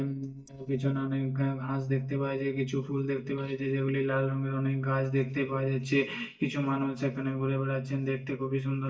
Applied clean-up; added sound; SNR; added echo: neural mask model DeepFilterNet 3.